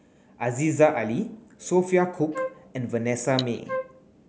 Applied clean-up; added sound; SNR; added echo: none; Cutlery, silverware + Wind instrument, woodwind instrument; 8 dB; none.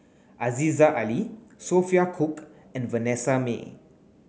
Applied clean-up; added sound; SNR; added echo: none; none; none; none.